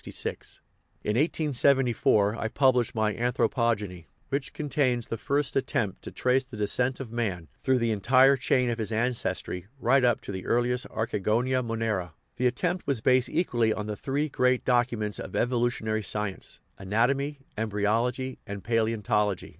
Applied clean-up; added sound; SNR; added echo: none; none; none; none.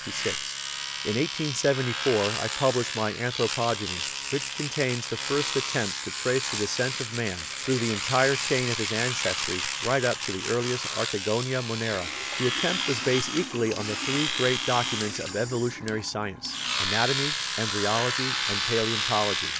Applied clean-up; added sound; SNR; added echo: none; Domestic sounds, home sounds; 2 dB; none.